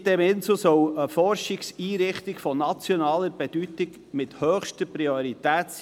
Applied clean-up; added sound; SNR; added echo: none; none; none; none.